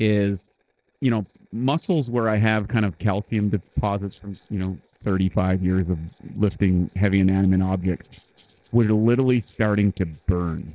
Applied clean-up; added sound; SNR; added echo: neural separator model SepFormer DNS4.